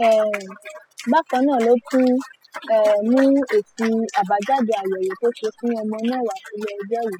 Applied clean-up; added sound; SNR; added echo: classical method spectral subtraction.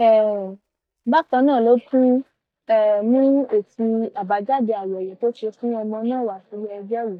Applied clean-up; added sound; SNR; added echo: neural mask model DeepFilterNet 3.